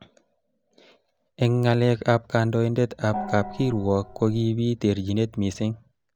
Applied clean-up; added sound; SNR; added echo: none; Gong; 11 dB; none.